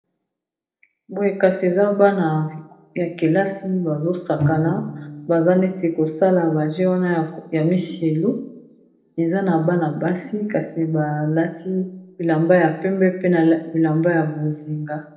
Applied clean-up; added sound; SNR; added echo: neural separator model SepFormer DNS4.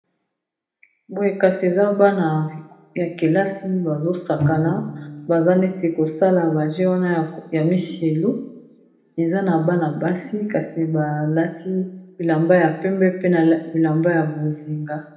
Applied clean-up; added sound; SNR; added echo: none; Bowed string instrument; 9 dB; reverberation time 0.7 s.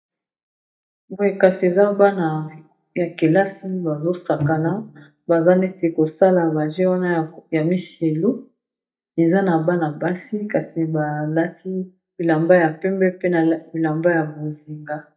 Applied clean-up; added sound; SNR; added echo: neural mask model DeepFilterNet 3.